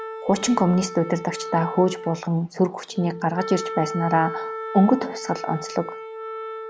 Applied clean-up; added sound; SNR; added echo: none; Wind instrument, woodwind instrument; 10 dB; none.